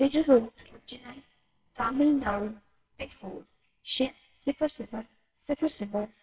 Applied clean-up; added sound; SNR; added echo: neural separator model SepFormer WHAMR!.